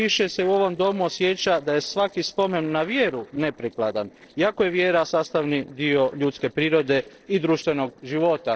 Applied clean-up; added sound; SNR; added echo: neural separator model SepFormer DNS4.